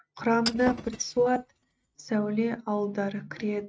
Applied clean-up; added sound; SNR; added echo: neural mask model RNNoise.